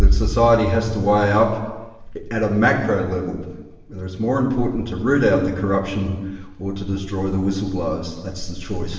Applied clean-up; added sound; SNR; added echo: none; Bass drum; 7 dB; reverberation time 1.1 s.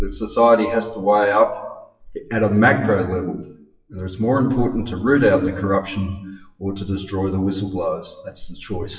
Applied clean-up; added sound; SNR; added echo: classical method WPE with log-MMSE.